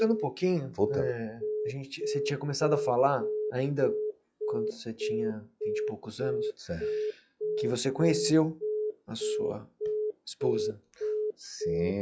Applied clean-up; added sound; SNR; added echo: classical method log-MMSE.